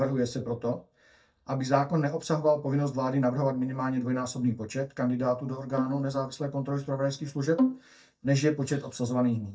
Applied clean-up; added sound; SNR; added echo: neural mask model DeepFilterNet 3.